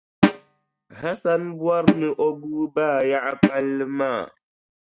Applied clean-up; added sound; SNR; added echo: neural mask model RNNoise.